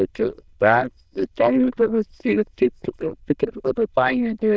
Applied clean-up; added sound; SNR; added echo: neural diffusion model UNIVERSE++.